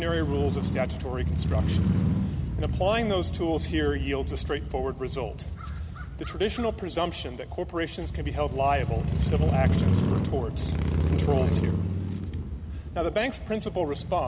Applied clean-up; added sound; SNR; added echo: none; Motorcycle / Crow; -3 dB; none.